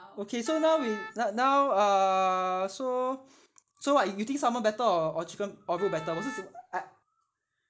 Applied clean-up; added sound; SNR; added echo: none; Wind instrument, woodwind instrument; 14 dB; none.